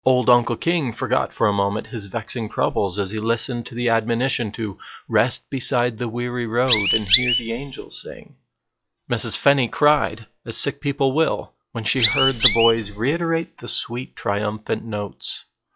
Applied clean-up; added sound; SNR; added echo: classical method log-MMSE.